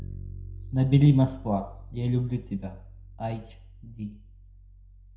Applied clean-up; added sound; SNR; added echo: none; Bass guitar; 15 dB; reverberation time 0.4 s.